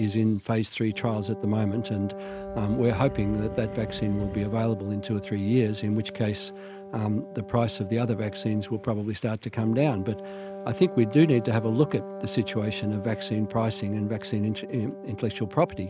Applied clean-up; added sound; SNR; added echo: none; Wind instrument, woodwind instrument + Animal; 12 dB; none.